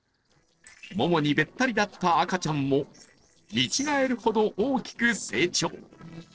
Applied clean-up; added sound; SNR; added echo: neural separator model SepFormer DNS4.